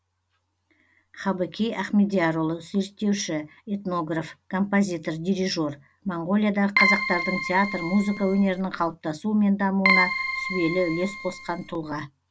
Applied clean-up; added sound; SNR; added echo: none; Keyboard (musical); 1 dB; none.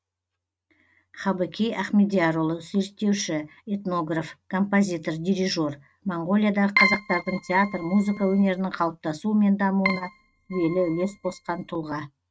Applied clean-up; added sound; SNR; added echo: neural mask model RNNoise.